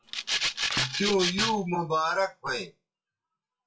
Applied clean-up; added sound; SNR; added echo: classical method WPE with log-MMSE.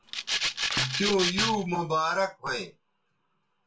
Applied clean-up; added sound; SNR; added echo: none; Rattle (instrument); -1 dB; reverberation time 0.2 s.